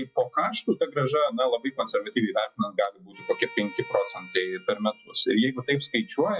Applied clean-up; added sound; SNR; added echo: classical method log-MMSE.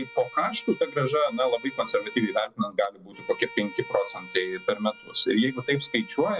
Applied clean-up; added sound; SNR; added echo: none; Bowed string instrument; 18 dB; none.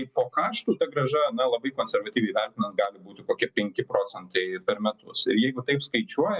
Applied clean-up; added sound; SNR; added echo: none; none; none; none.